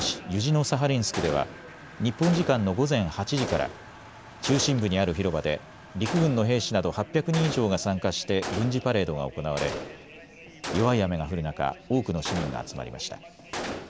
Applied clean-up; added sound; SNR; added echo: none; Gunshot, gunfire; 11 dB; none.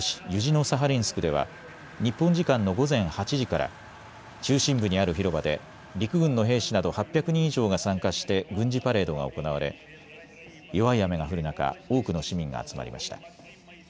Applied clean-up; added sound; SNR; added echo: none; none; none; none.